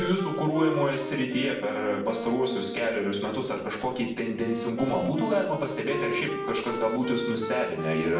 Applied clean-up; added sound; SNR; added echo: none; Wind instrument, woodwind instrument; 7 dB; reverberation time 0.6 s.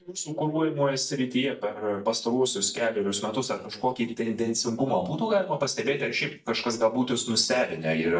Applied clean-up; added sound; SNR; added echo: neural mask model DeepFilterNet 3.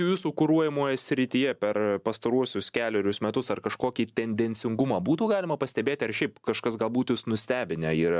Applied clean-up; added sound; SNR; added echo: none; none; none; none.